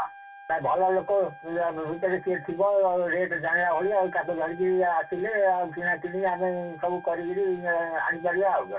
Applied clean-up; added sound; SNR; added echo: none; Trumpet; 19 dB; reverberation time 0.1 s.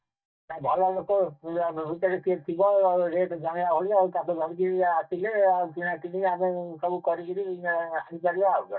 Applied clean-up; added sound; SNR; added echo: neural mask model DeepFilterNet 3.